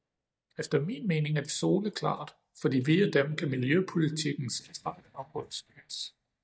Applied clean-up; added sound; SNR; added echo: neural mask model DeepFilterNet 3.